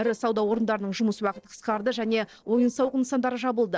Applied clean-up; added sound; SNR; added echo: neural separator model SepFormer DNS4.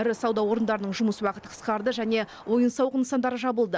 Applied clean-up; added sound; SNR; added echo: none; none; none; none.